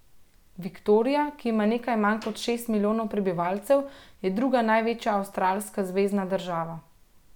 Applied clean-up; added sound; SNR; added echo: none; none; none; none.